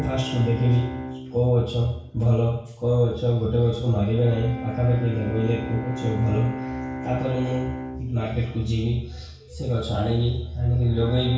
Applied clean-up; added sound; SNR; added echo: none; Bowed string instrument; 12 dB; reverberation time 0.6 s.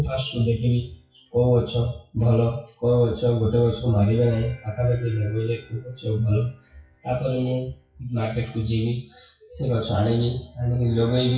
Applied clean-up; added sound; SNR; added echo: classical method WPE with log-MMSE.